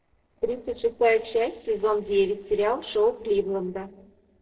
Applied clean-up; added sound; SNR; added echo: neural separator model SepFormer DNS4.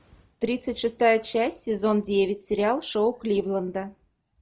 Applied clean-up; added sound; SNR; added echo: none; none; none; none.